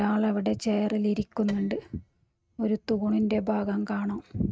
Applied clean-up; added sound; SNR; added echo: neural mask model RNNoise.